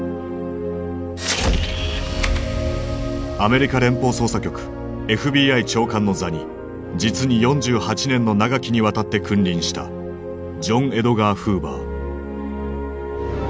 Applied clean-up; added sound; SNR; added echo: none; none; none; none.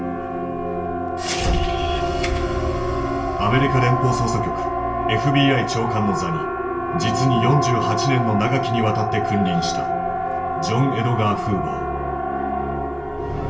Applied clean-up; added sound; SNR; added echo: none; Siren; 2 dB; reverberation time 0.3 s.